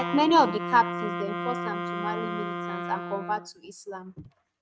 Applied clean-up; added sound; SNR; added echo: neural mask model RNNoise.